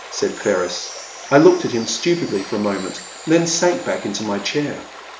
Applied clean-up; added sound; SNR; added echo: none; Stream + Chime; 15 dB; none.